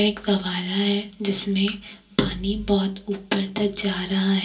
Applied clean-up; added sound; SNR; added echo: none; none; none; reverberation time 0.3 s.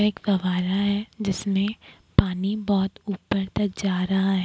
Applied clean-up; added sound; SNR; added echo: none; none; none; none.